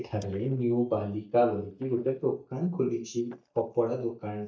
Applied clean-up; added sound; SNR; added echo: neural mask model DeepFilterNet 3.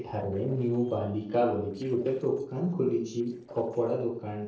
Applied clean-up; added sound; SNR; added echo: neural separator model SepFormer DNS4.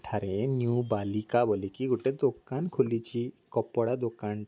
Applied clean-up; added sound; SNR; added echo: none; none; none; none.